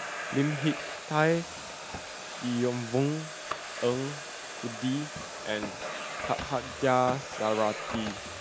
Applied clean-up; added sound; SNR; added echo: none; Domestic sounds, home sounds; 7 dB; none.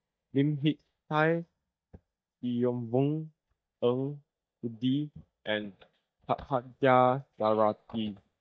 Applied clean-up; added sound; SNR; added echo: neural mask model DeepFilterNet 3.